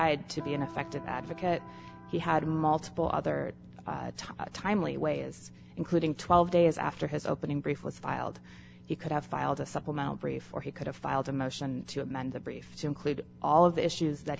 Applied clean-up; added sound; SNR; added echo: none; Electric guitar; 15 dB; none.